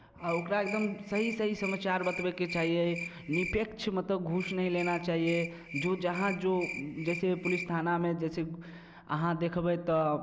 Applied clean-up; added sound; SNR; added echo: none; Cricket; 10 dB; none.